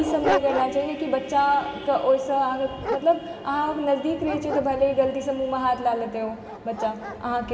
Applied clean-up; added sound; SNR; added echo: none; Dog; 10 dB; reverberation time 1.5 s.